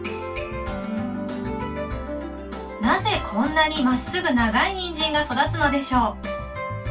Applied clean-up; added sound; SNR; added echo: none; none; none; reverberation time 0.2 s.